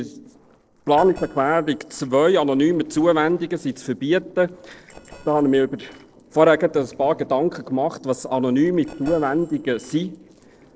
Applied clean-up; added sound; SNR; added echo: neural separator model SepFormer DNS4.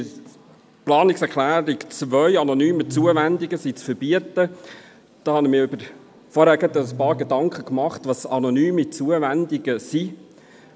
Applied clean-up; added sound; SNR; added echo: none; none; none; none.